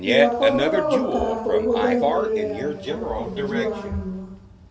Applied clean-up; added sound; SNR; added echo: none; Fart; 1 dB; reverberation time 1.1 s.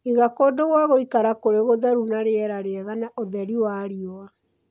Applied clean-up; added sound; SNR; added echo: none; none; none; none.